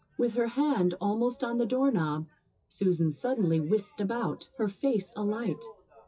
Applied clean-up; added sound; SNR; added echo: classical method WPE with log-MMSE.